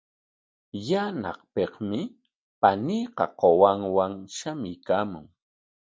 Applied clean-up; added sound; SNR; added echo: none; none; none; none.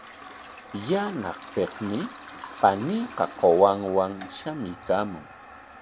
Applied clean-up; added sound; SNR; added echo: none; Toilet flush; 16 dB; none.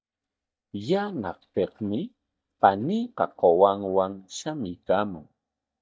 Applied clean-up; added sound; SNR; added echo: neural mask model DeepFilterNet 3.